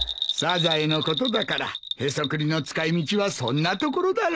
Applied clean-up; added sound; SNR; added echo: none; Bell; 7 dB; none.